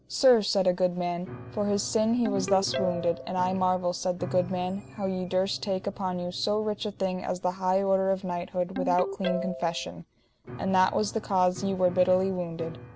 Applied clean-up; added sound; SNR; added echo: none; Ringtone + Piano; 12 dB; none.